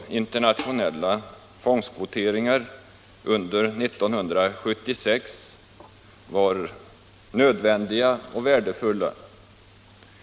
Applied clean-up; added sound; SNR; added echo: none; Dishes, pots, and pans; 17 dB; none.